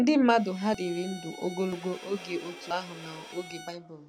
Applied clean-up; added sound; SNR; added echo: none; Bowed string instrument; 16 dB; none.